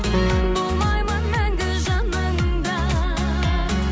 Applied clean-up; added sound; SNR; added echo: none; Piano; 11 dB; none.